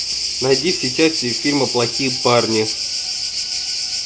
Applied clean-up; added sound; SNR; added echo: none; Cricket; 2 dB; none.